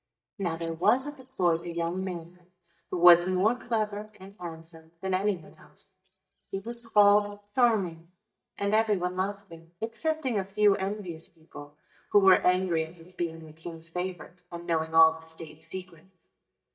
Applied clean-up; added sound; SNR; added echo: neural mask model DeepFilterNet 3.